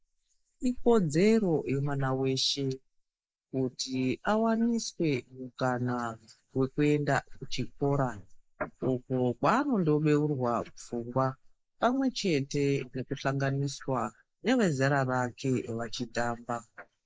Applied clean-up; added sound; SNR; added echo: neural mask model Resemble Enhance denoiser.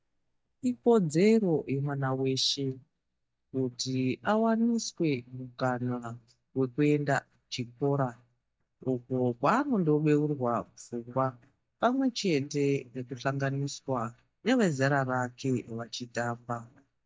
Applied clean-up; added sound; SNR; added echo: neural mask model DeepFilterNet 3.